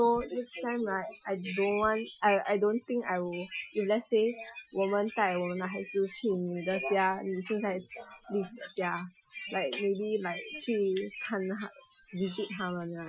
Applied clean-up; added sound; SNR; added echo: classical method Wiener filter.